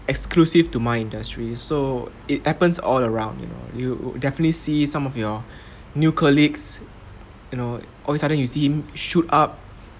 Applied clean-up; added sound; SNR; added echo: none; none; none; none.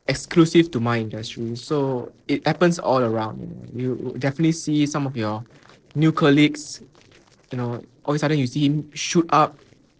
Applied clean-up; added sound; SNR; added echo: neural separator model SepFormer DNS4.